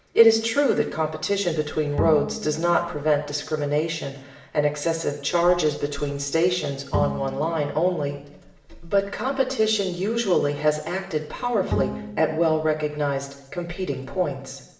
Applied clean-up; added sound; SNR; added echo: none; Bowed string instrument; 9 dB; reverberation time 0.8 s.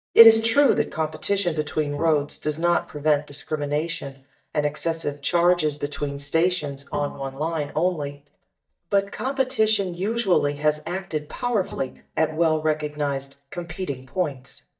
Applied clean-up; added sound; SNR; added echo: neural mask model DeepFilterNet 3.